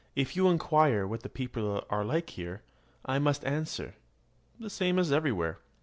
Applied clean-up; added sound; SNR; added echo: none; none; none; none.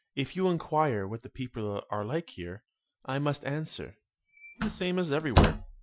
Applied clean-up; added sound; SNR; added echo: classical method Wiener filter.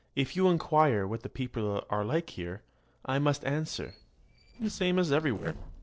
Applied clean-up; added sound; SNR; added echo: neural separator model SepFormer DNS4.